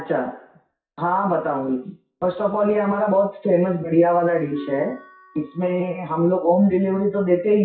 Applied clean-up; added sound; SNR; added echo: classical method WPE with log-MMSE.